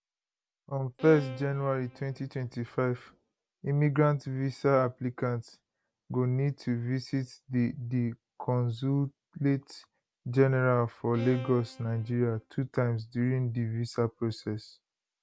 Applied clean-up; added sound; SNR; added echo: none; Bowed string instrument; 16 dB; none.